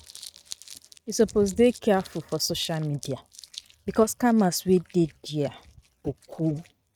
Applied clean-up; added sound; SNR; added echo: neural mask model RNNoise.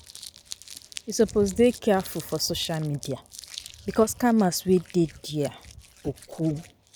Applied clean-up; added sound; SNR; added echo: none; Crumpling, crinkling; 20 dB; none.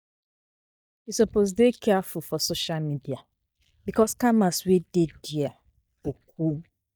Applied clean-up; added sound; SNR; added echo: neural mask model DeepFilterNet 3.